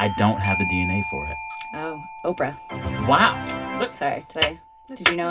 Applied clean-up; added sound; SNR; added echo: none; Bell / Doorbell; 9 dB; reverberation time 0.4 s.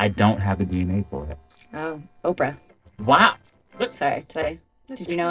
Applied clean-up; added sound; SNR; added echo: neural separator model SepFormer DNS4.